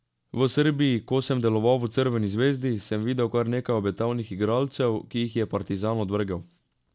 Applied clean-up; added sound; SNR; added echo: none; none; none; none.